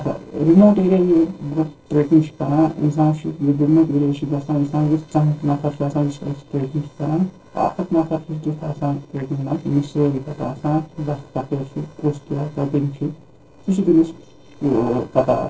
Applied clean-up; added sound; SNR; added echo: neural separator model SepFormer DNS4.